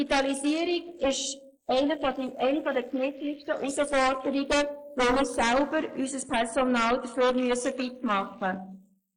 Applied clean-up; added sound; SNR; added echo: neural mask model Resemble Enhance denoiser.